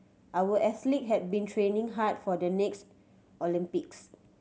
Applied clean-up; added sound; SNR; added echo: none; none; none; none.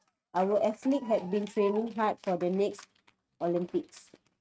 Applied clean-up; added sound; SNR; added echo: neural mask model RNNoise.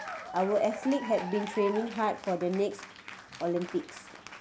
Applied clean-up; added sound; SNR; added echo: none; Applause / Cheering; 11 dB; none.